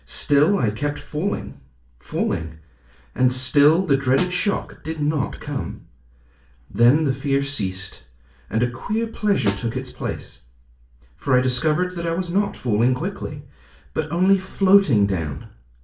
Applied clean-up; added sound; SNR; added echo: none; Snare drum; 14 dB; reverberation time 0.3 s.